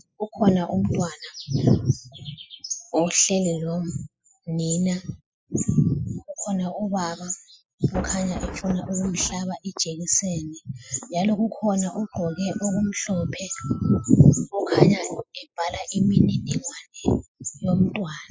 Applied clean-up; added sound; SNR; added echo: classical method spectral subtraction.